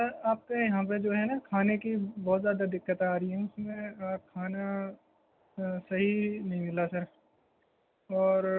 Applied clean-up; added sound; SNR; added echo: none; none; none; none.